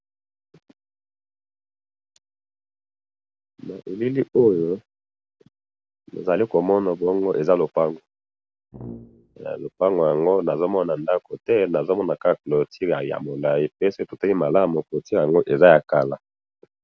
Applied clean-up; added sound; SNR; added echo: none; Brass instrument; 18 dB; none.